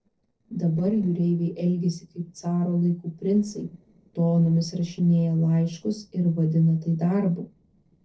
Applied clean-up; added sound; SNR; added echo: neural separator model SepFormer DNS4.